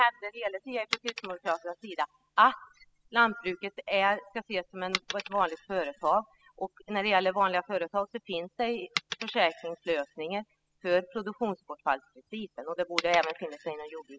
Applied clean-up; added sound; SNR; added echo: classical method spectral subtraction.